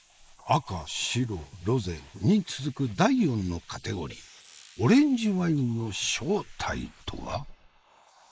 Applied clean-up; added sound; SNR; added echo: neural mask model Resemble Enhance denoiser.